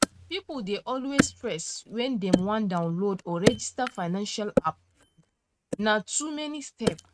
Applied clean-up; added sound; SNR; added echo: neural mask model RNNoise.